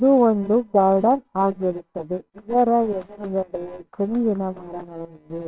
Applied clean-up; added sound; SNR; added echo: neural separator model SepFormer WHAMR!.